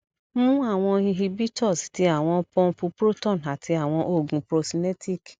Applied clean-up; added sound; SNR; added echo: none; none; none; none.